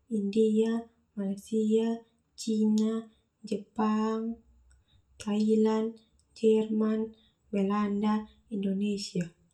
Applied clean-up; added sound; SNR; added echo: none; none; none; reverberation time 0.2 s.